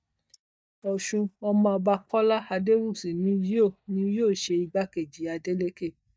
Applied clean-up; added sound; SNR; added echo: neural mask model DeepFilterNet 3.